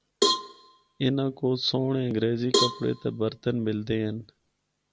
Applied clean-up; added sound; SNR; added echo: none; Cowbell; 3 dB; none.